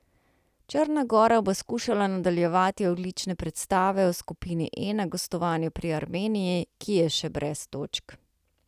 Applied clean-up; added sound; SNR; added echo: none; none; none; none.